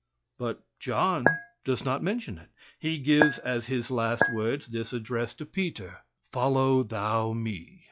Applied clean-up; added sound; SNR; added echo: classical method log-MMSE.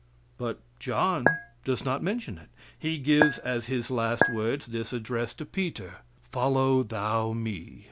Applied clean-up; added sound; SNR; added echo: none; Chink, clink; -1 dB; none.